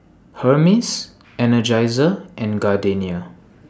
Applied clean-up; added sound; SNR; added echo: none; none; none; none.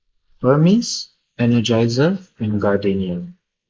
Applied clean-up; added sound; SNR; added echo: neural mask model Resemble Enhance denoiser.